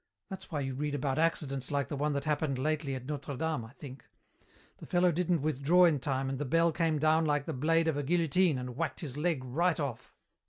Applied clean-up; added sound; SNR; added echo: none; none; none; none.